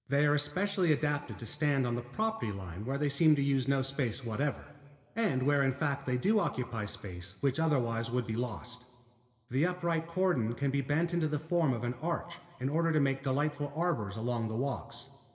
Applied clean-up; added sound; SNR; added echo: none; none; none; reverberation time 1.4 s.